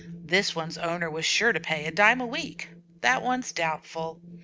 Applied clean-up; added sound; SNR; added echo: neural mask model RNNoise.